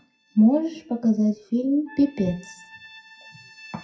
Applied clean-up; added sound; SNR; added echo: classical method WPE with log-MMSE.